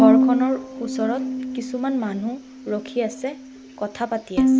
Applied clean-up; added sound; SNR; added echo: none; Bowed string instrument; -3 dB; none.